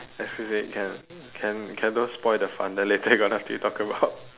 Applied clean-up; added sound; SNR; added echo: none; none; none; none.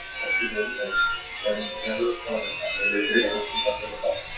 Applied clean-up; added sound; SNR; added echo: classical method WPE with log-MMSE.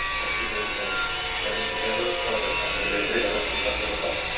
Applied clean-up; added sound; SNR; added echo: none; Sawing; -5 dB; reverberation time 0.7 s.